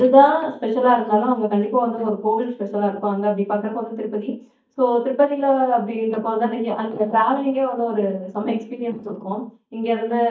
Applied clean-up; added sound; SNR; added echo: neural mask model DeepFilterNet 3.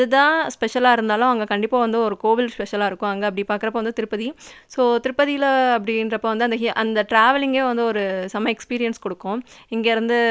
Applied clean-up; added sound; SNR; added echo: none; none; none; none.